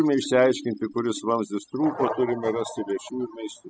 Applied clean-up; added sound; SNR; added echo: classical method spectral subtraction.